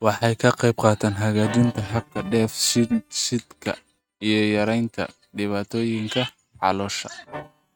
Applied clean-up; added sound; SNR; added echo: neural mask model RNNoise.